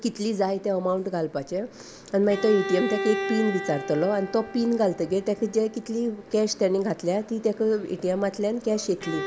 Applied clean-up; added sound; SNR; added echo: none; Bowed string instrument; 11 dB; none.